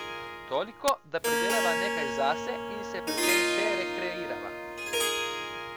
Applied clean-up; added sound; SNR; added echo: none; Harp; -3 dB; none.